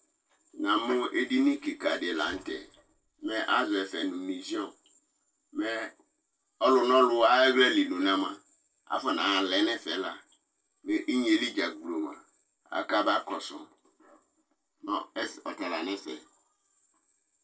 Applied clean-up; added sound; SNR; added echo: neural separator model SepFormer DNS4.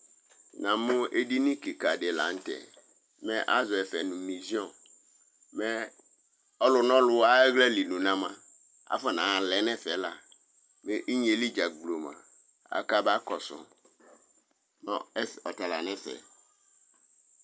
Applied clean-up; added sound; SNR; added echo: none; none; none; none.